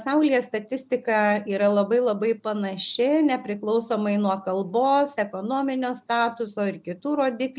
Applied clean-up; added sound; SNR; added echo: none; none; none; none.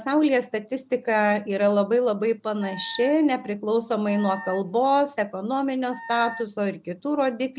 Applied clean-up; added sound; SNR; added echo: none; Wind instrument, woodwind instrument; 16 dB; none.